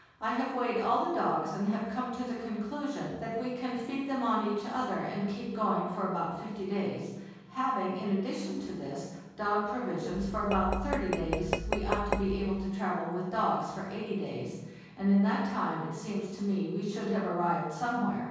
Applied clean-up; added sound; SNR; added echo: none; Tap / Glass; 3 dB; reverberation time 1.3 s.